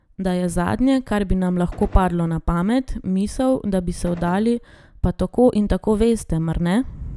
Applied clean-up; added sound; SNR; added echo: none; Gunshot, gunfire; 19 dB; none.